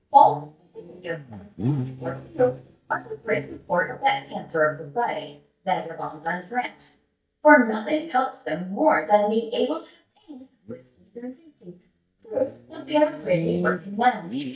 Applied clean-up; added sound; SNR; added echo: neural mask model DeepFilterNet 3.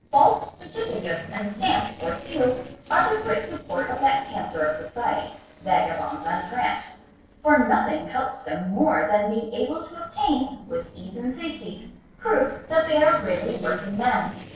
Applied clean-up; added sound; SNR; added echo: neural separator model SepFormer DNS4.